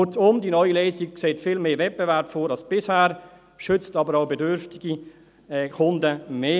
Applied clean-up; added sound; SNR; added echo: none; none; none; none.